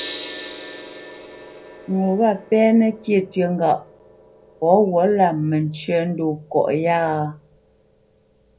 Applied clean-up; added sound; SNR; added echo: none; Gong; 20 dB; reverberation time 0.4 s.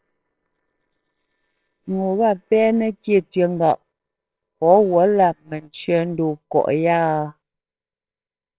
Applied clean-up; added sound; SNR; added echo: neural separator model SepFormer WHAMR!.